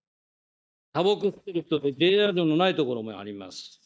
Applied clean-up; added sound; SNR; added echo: neural mask model DeepFilterNet 3.